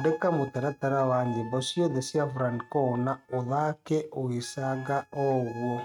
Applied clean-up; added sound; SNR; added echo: neural mask model RNNoise.